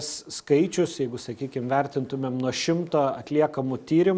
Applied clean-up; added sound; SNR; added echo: none; none; none; none.